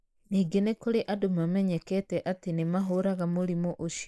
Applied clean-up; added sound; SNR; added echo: neural mask model Resemble Enhance denoiser.